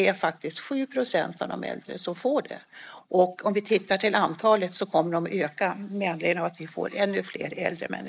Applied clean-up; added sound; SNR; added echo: neural mask model Resemble Enhance denoiser.